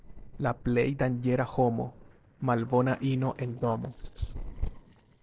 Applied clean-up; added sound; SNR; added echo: neural separator model SepFormer DNS4.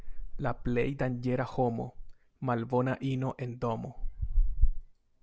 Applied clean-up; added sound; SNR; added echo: none; none; none; none.